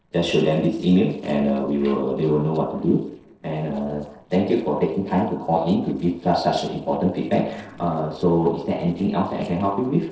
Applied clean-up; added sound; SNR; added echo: neural separator model SepFormer DNS4.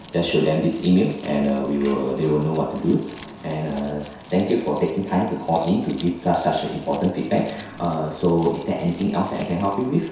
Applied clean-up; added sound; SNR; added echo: none; Keys jangling; 19 dB; reverberation time 0.7 s.